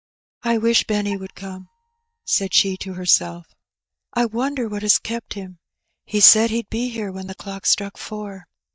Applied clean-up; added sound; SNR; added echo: neural mask model DeepFilterNet 3.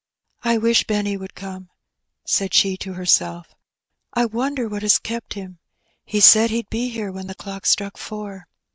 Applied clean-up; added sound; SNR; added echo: none; none; none; none.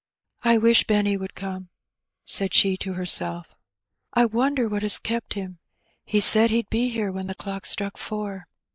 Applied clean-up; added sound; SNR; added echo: neural mask model Resemble Enhance denoiser.